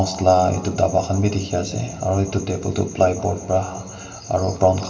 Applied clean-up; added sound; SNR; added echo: none; none; none; reverberation time 2.1 s.